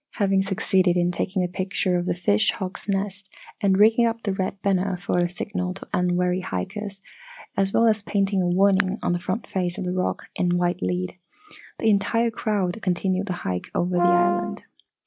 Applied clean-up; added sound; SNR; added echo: none; Brass instrument; 1 dB; none.